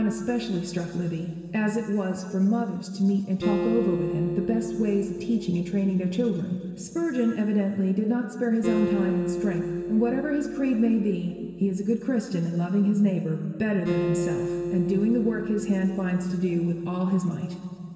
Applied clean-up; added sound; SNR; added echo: none; Acoustic guitar; 8 dB; reverberation time 2.5 s.